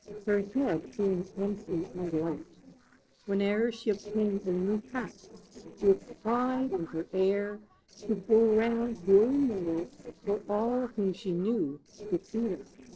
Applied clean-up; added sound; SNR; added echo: neural separator model SepFormer DNS4.